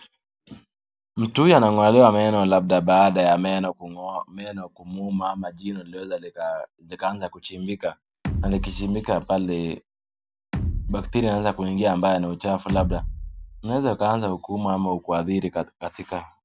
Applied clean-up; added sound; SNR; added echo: none; Bass drum; 7 dB; none.